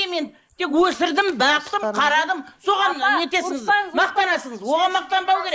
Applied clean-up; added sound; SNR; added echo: neural mask model Resemble Enhance denoiser.